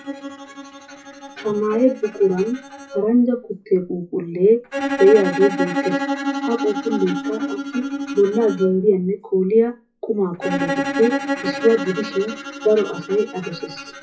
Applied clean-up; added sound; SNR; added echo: classical method WPE with log-MMSE.